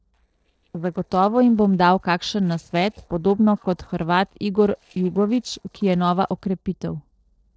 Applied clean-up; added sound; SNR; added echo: neural separator model SepFormer DNS4.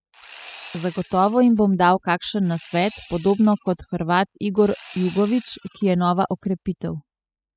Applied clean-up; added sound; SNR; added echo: classical method spectral subtraction.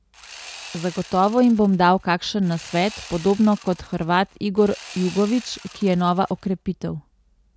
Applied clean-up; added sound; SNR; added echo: none; Sawing; 20 dB; none.